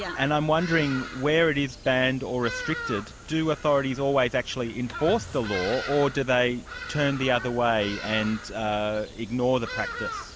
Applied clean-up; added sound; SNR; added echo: none; Bird vocalization, bird call, bird song; 12 dB; none.